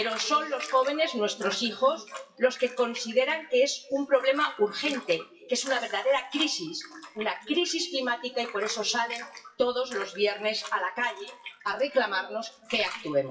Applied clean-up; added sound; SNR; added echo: classical method WPE with log-MMSE.